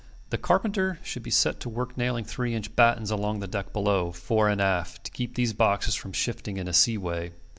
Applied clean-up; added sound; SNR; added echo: none; none; none; none.